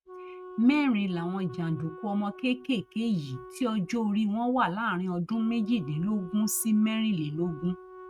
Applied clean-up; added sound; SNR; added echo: neural mask model RNNoise.